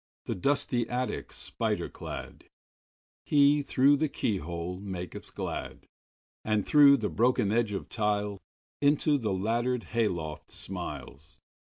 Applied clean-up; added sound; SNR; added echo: none; none; none; none.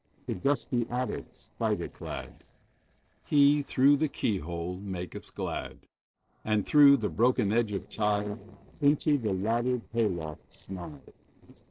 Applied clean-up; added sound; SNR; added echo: neural separator model SepFormer DNS4.